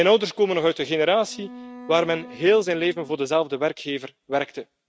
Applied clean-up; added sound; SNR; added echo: neural mask model RNNoise.